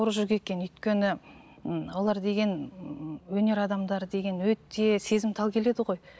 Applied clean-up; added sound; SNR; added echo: none; none; none; none.